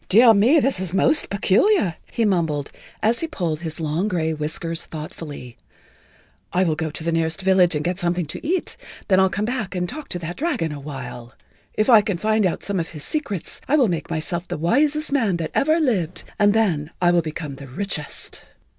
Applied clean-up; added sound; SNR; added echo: none; none; none; none.